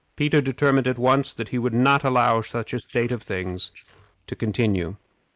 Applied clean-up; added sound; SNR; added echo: neural mask model Resemble Enhance denoiser.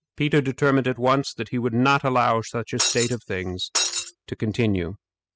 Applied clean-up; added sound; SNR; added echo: classical method spectral subtraction.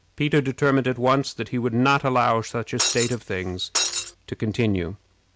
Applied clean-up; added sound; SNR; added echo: none; Shatter; 1 dB; none.